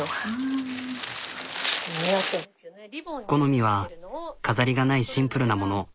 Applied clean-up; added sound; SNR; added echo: none; none; none; none.